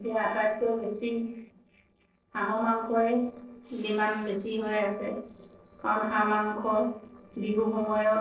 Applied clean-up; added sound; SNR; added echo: neural separator model SepFormer DNS4.